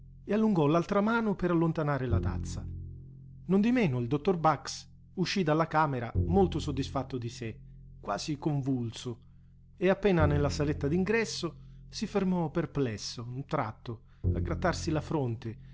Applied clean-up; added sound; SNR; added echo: none; Bowed string instrument; 9 dB; none.